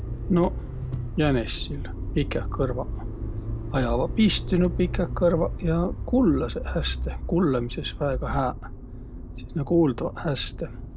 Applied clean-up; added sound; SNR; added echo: none; Motor vehicle (road); 5 dB; none.